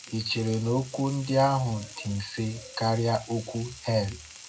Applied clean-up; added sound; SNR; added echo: none; Frying (food); 18 dB; reverberation time 0.3 s.